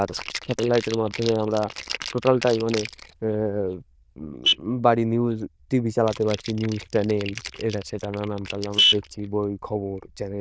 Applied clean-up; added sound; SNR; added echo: neural diffusion model UNIVERSE++.